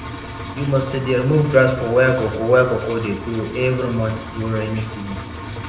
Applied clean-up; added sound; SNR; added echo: none; Engine; 11 dB; reverberation time 0.8 s.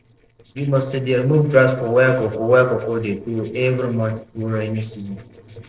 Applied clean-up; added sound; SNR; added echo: neural separator model SepFormer DNS4.